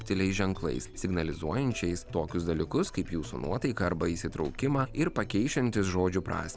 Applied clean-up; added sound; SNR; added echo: none; Buzz; 15 dB; none.